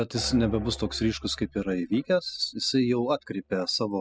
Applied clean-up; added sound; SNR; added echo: classical method spectral subtraction.